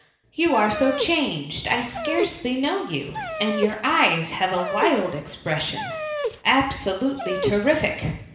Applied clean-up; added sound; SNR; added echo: none; Dog; 8 dB; reverberation time 0.8 s.